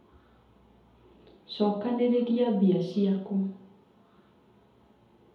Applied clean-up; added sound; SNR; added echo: none; none; none; reverberation time 2.1 s.